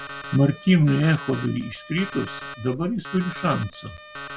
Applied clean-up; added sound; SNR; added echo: none; Alarm; 14 dB; none.